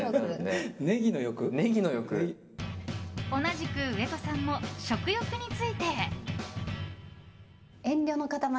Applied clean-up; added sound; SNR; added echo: none; none; none; reverberation time 1.4 s.